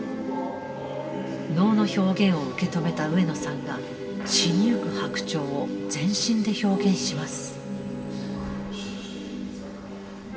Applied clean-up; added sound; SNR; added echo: none; Bowed string instrument; 16 dB; reverberation time 1.7 s.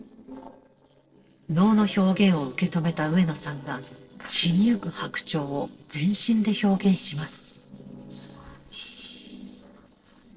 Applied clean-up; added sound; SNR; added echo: neural separator model SepFormer DNS4.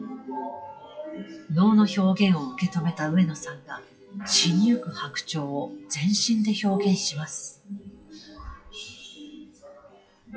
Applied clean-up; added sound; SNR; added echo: classical method WPE with log-MMSE.